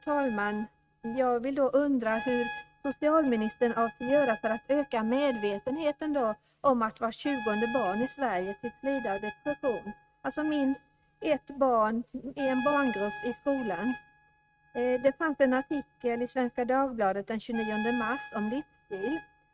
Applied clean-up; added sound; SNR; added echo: neural mask model RNNoise.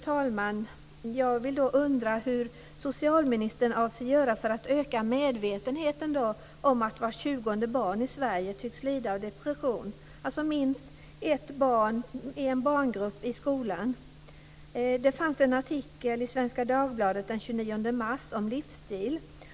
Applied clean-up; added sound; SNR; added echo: none; none; none; none.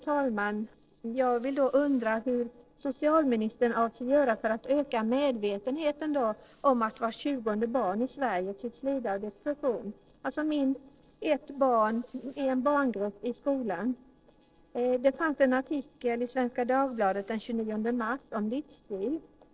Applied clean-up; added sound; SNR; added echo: neural separator model SepFormer DNS4.